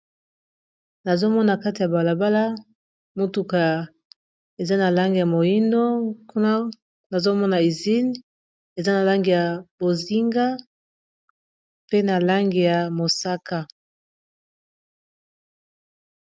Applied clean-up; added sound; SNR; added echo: none; none; none; none.